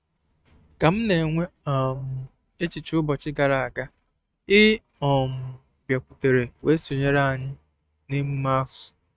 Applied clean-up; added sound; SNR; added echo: neural mask model RNNoise.